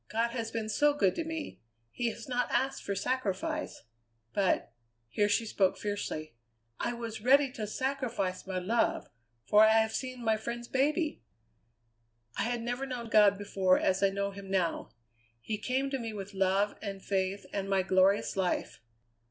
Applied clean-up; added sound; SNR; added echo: none; none; none; none.